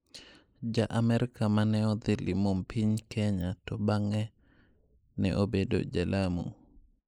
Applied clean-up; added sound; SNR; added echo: neural mask model Resemble Enhance denoiser.